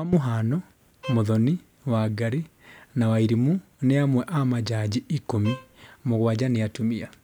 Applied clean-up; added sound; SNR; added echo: none; Bowed string instrument; 20 dB; none.